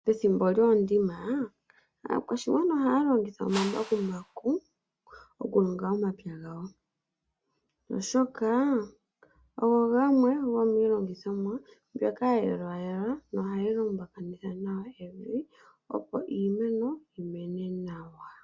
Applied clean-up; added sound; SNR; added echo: none; Whoosh, swoosh, swish; 12 dB; none.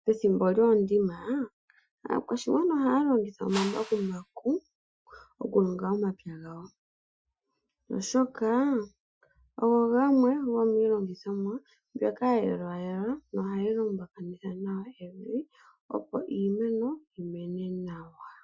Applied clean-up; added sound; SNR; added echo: classical method Wiener filter.